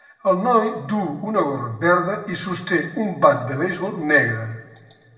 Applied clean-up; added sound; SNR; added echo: none; none; none; reverberation time 1.2 s.